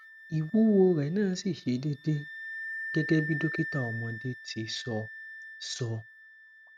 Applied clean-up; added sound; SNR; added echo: none; Wind instrument, woodwind instrument; 11 dB; none.